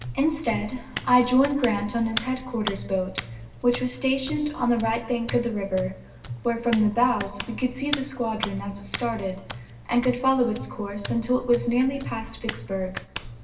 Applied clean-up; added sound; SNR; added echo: none; Hands; 11 dB; reverberation time 0.9 s.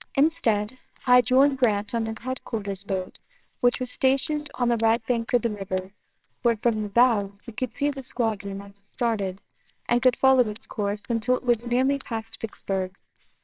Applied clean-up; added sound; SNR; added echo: neural separator model SepFormer WHAMR!.